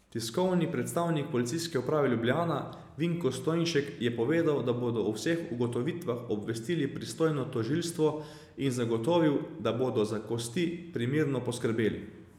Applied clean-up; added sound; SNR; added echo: none; none; none; none.